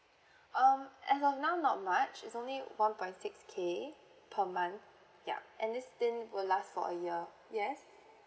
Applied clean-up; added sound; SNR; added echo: none; none; none; none.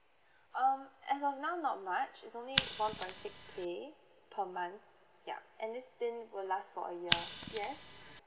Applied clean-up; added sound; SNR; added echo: none; Scissors; -2 dB; none.